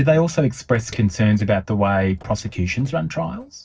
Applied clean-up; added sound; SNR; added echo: neural separator model SepFormer DNS4.